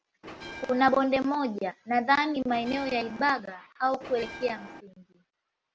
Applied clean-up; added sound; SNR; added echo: none; Bell; 14 dB; none.